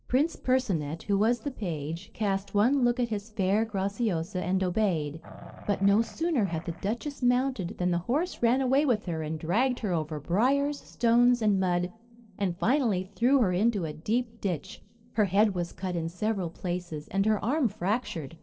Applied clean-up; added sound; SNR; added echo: neural separator model SepFormer DNS4.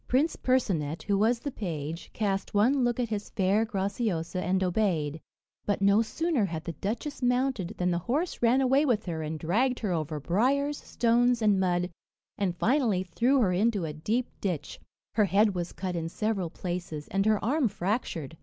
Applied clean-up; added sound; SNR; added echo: none; none; none; none.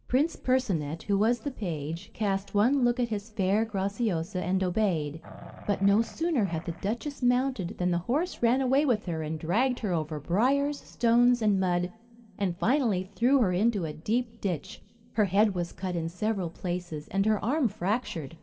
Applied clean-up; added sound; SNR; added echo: none; Growling; 17 dB; reverberation time 1.6 s.